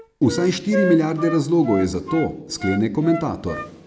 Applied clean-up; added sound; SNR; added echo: none; Wind instrument, woodwind instrument; 9 dB; none.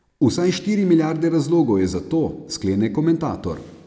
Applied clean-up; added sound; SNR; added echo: none; none; none; none.